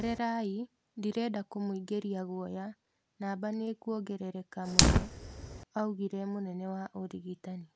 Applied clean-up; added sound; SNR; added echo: none; Fire; 0 dB; none.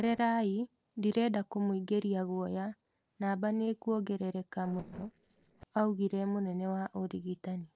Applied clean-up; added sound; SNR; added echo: neural separator model SepFormer DNS4.